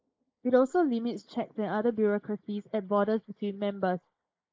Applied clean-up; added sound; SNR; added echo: neural mask model Resemble Enhance denoiser.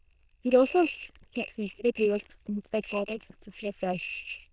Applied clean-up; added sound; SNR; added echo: neural diffusion model UNIVERSE++.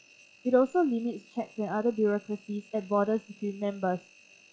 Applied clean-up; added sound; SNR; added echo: classical method log-MMSE.